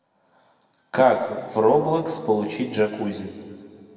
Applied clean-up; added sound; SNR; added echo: none; none; none; reverberation time 2.9 s.